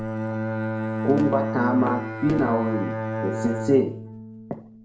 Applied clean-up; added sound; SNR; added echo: none; Bowed string instrument; 3 dB; reverberation time 0.4 s.